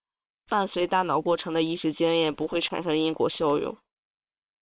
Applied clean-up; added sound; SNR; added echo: neural separator model SepFormer WHAM!.